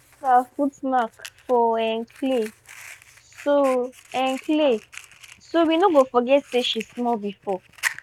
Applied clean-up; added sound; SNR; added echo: none; Fire; 17 dB; none.